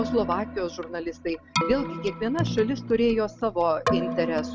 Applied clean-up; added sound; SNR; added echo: none; Keyboard (musical); 5 dB; none.